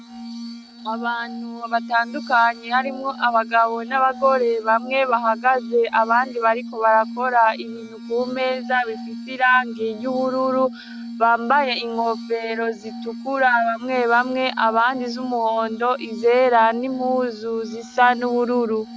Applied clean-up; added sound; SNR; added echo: none; Glass; 13 dB; none.